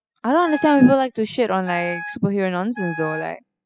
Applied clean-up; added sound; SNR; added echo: classical method spectral subtraction.